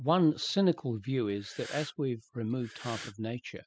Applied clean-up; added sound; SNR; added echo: classical method spectral subtraction.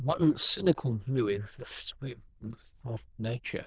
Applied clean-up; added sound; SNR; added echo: neural diffusion model UNIVERSE++.